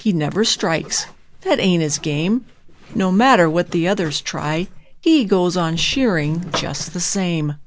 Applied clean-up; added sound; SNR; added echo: none; Zipper (clothing); 16 dB; none.